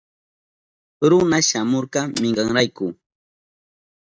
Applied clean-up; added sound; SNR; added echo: neural mask model RNNoise.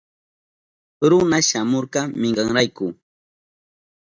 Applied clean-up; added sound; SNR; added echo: none; none; none; none.